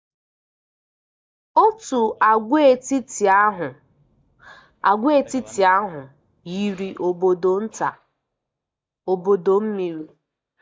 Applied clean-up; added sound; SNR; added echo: neural mask model DeepFilterNet 3.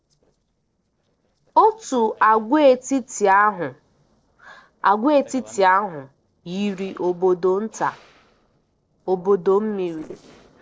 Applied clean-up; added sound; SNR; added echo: neural separator model SepFormer DNS4.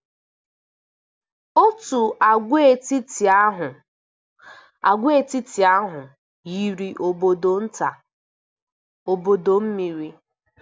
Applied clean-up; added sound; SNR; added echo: none; none; none; none.